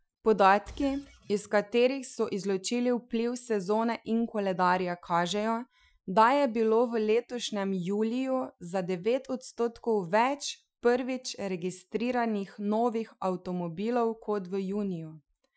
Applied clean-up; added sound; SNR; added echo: classical method Wiener filter.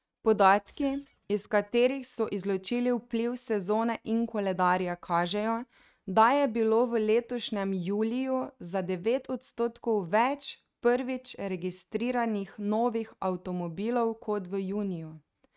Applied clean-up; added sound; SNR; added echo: neural mask model RNNoise.